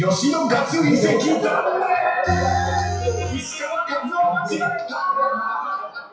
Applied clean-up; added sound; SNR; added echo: classical method WPE with log-MMSE.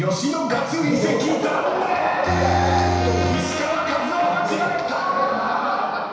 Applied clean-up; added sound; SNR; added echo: none; Brass instrument; 14 dB; reverberation time 1.0 s.